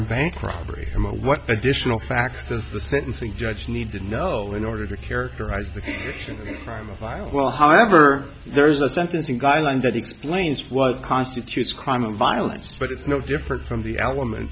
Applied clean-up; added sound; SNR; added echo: none; none; none; none.